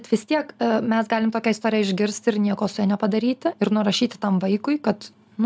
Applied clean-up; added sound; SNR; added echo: none; none; none; none.